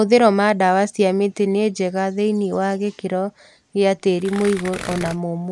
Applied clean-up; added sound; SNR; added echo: none; Tearing; 13 dB; none.